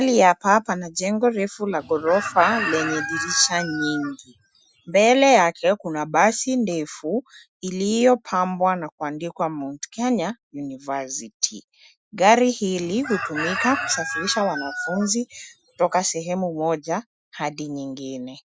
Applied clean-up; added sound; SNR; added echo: classical method Wiener filter.